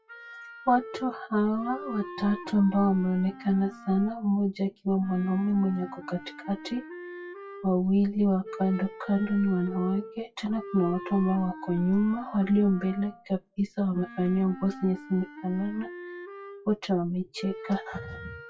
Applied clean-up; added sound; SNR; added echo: classical method WPE with log-MMSE.